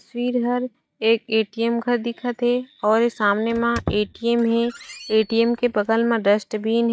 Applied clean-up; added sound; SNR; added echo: neural mask model RNNoise.